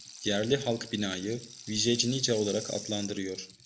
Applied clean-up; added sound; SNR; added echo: none; Rattle (instrument); 14 dB; none.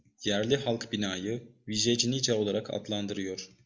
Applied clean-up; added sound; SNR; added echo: none; none; none; none.